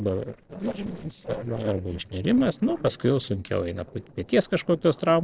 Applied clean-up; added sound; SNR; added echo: neural separator model SepFormer DNS4.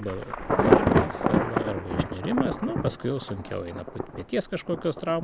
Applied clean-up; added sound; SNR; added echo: none; Thunder / Traffic noise, roadway noise / Rain / Insect; -4 dB; none.